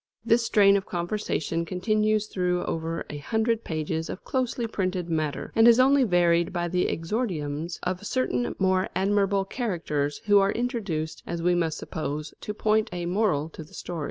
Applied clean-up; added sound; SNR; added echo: none; none; none; none.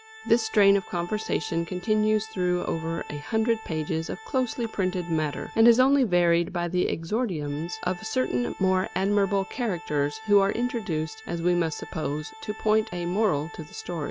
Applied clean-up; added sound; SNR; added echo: none; Organ; 19 dB; none.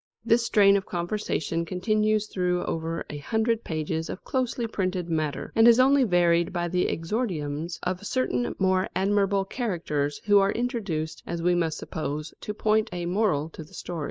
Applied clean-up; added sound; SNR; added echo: neural mask model Resemble Enhance denoiser.